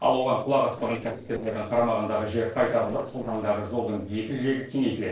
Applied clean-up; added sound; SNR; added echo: neural separator model SepFormer DNS4.